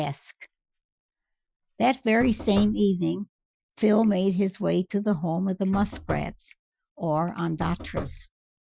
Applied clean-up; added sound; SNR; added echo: classical method Wiener filter.